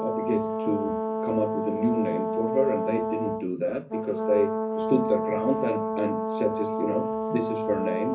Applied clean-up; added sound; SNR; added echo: none; Brass instrument; 1 dB; reverberation time 0.4 s.